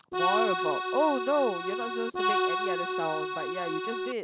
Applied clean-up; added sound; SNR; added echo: none; Accordion; -2 dB; none.